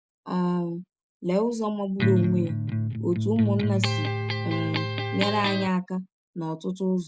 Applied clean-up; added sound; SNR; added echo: none; Electric guitar; -1 dB; none.